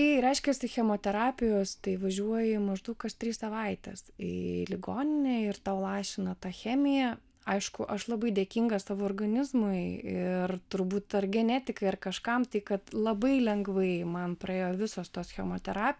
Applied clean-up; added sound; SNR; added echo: none; none; none; none.